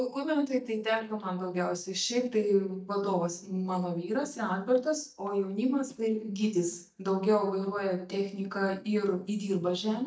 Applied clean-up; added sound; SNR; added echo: neural mask model DeepFilterNet 3.